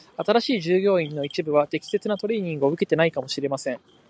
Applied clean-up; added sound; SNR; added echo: none; none; none; none.